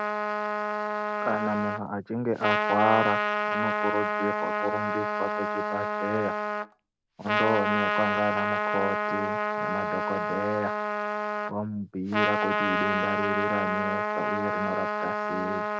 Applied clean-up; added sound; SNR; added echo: none; Trumpet; -3 dB; none.